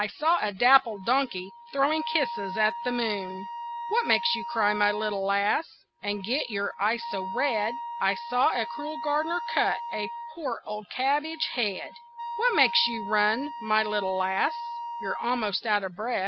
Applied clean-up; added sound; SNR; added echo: none; Wind instrument, woodwind instrument; 9 dB; none.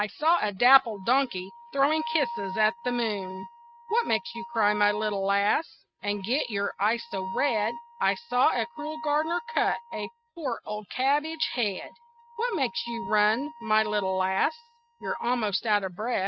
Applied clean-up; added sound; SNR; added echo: neural mask model RNNoise.